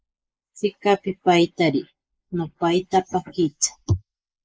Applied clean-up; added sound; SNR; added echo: neural mask model Resemble Enhance denoiser.